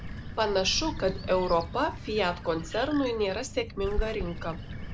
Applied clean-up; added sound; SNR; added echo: none; Bird; 7 dB; none.